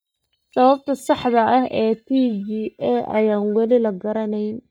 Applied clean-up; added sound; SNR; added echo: neural mask model DeepFilterNet 3.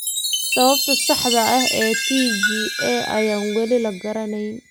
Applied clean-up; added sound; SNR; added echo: none; Chime; 2 dB; none.